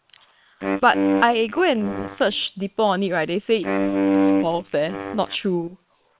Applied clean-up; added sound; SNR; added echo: neural separator model SepFormer WHAM!.